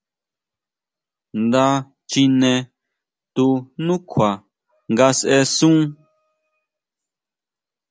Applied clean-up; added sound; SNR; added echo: none; none; none; none.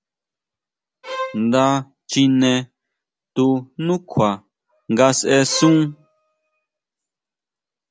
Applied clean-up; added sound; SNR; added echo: none; Bowed string instrument; 10 dB; none.